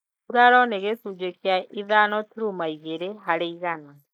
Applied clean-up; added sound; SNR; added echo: neural mask model Resemble Enhance denoiser.